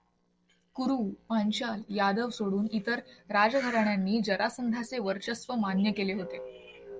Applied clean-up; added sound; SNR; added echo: neural separator model SepFormer DNS4.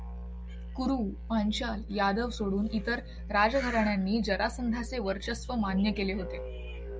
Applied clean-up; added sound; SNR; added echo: none; Musical instrument; 9 dB; none.